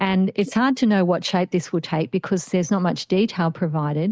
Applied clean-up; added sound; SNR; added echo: neural mask model Resemble Enhance denoiser.